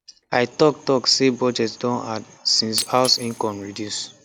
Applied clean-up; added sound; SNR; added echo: none; Shatter; 18 dB; none.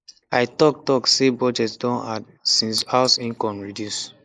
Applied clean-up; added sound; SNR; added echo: neural mask model Resemble Enhance denoiser.